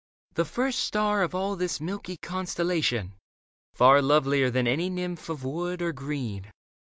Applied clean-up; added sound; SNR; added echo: none; none; none; none.